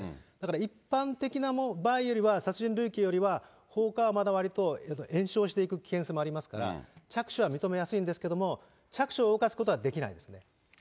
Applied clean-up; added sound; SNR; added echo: none; none; none; none.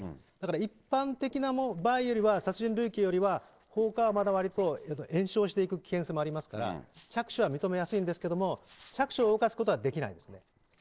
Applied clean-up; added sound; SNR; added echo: neural separator model SepFormer DNS4.